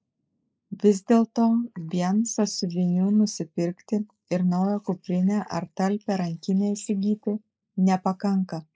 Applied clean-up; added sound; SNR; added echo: neural mask model Resemble Enhance denoiser.